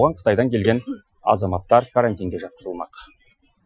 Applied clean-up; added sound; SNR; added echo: classical method Wiener filter.